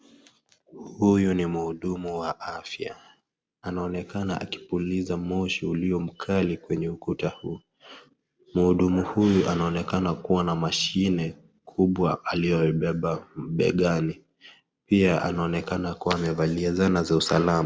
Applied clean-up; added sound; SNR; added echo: none; none; none; none.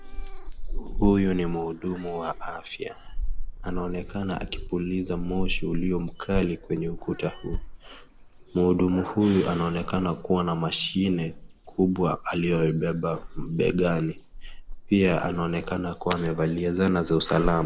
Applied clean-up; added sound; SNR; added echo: none; Thump, thud + Meow / Purr; 7 dB; none.